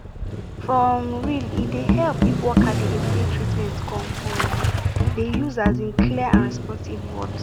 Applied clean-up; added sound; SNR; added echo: none; Engine starting / Motorcycle + Musical instrument; -4 dB; none.